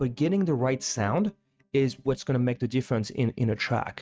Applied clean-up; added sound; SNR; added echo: neural mask model RNNoise.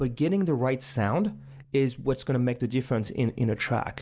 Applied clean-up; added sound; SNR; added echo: none; none; none; none.